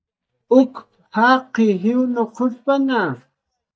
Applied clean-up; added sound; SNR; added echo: neural mask model DeepFilterNet 3.